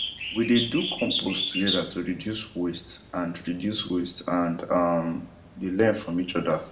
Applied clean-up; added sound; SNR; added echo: none; Bird; 8 dB; reverberation time 0.8 s.